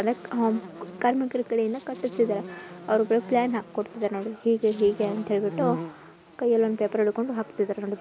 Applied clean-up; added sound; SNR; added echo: none; Buzz; 14 dB; none.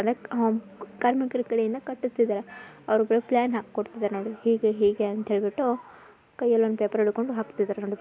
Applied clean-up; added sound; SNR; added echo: none; none; none; none.